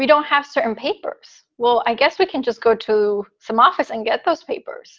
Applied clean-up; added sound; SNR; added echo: none; none; none; none.